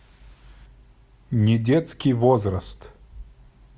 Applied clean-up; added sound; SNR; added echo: none; none; none; none.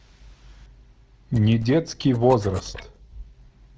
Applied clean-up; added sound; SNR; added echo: neural separator model SepFormer DNS4.